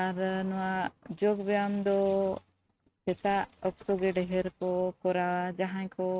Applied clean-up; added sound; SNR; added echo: neural mask model RNNoise.